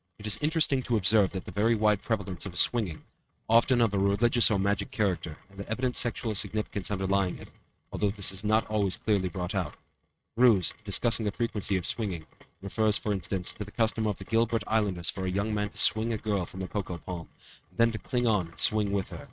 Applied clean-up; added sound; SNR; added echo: neural mask model RNNoise.